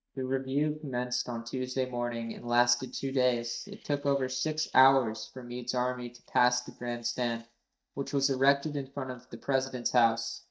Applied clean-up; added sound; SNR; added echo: neural mask model DeepFilterNet 3.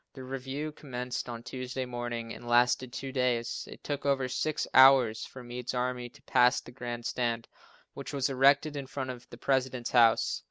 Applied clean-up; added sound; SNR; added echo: none; none; none; none.